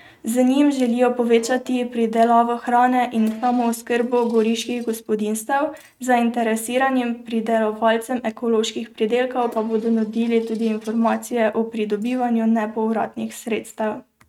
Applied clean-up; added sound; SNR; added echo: neural mask model RNNoise.